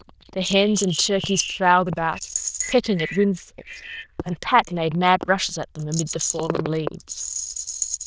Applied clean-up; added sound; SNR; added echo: neural diffusion model UNIVERSE++.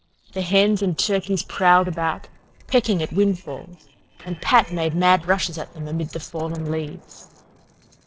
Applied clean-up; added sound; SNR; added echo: neural separator model SepFormer DNS4.